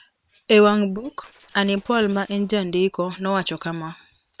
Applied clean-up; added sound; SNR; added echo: neural separator model SepFormer WHAM!.